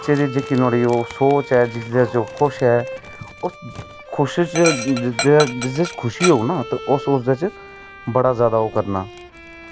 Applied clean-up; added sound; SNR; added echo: none; Bowed string instrument + Dog; 12 dB; none.